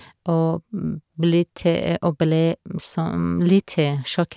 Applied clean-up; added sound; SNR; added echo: none; none; none; none.